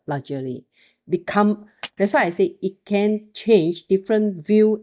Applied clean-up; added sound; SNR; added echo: neural mask model DeepFilterNet 3.